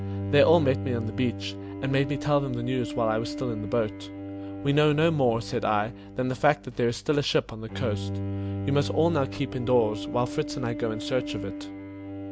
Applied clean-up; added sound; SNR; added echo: none; Bowed string instrument; 7 dB; none.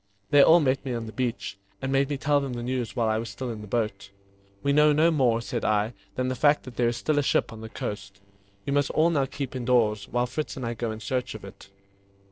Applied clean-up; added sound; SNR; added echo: neural separator model SepFormer DNS4.